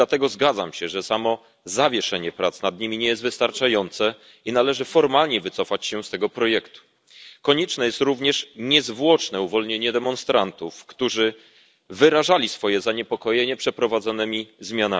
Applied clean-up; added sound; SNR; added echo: none; none; none; none.